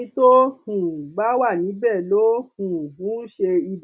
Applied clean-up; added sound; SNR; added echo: none; none; none; none.